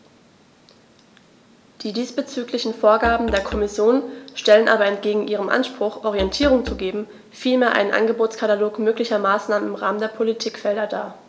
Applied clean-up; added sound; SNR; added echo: none; Musical instrument; 13 dB; none.